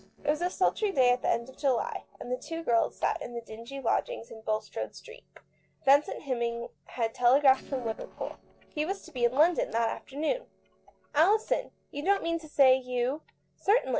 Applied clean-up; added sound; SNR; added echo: neural separator model SepFormer DNS4.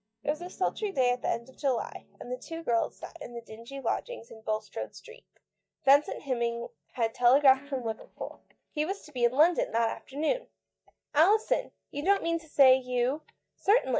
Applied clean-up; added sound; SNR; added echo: neural mask model DeepFilterNet 3.